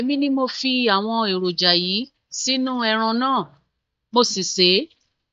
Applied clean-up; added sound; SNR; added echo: neural mask model DeepFilterNet 3.